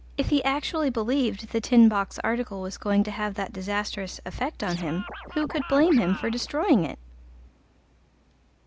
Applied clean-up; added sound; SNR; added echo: none; Scratching (performance technique); 13 dB; none.